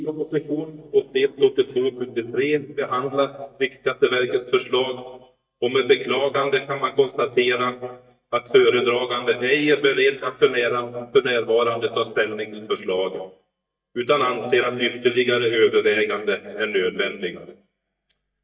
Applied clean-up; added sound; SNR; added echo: neural mask model DeepFilterNet 3.